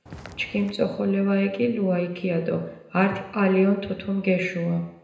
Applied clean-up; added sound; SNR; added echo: none; Walk, footsteps; 18 dB; reverberation time 0.8 s.